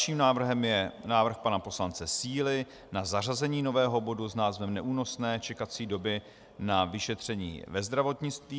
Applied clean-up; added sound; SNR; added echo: none; none; none; none.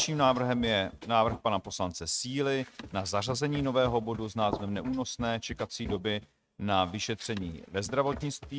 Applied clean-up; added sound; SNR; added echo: neural mask model RNNoise.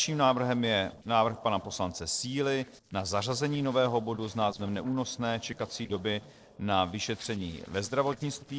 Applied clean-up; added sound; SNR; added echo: neural separator model SepFormer DNS4.